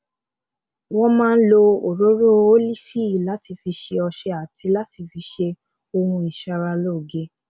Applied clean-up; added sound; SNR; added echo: none; none; none; none.